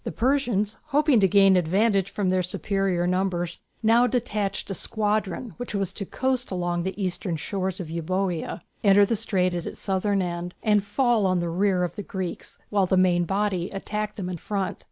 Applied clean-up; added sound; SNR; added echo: none; none; none; none.